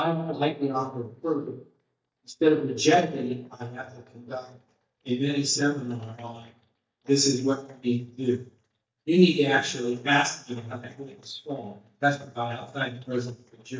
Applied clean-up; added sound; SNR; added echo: neural mask model DeepFilterNet 3.